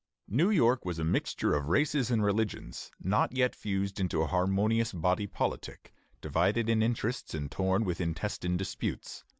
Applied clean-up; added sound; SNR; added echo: none; none; none; none.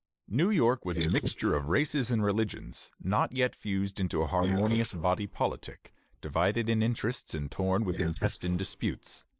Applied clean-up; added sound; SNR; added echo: neural mask model Resemble Enhance denoiser.